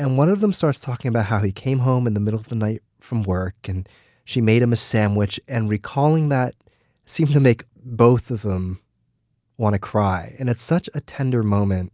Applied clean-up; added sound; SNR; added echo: none; none; none; none.